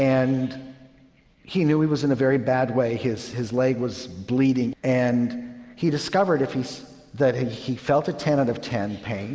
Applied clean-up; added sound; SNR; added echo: none; none; none; none.